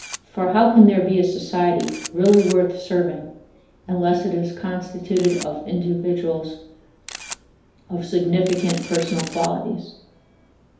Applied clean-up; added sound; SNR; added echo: none; Camera; 19 dB; reverberation time 2.2 s.